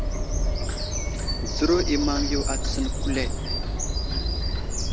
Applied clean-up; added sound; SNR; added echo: none; Bird vocalization, bird call, bird song; -4 dB; none.